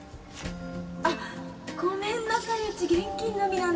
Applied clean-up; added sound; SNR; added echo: none; none; none; reverberation time 2.5 s.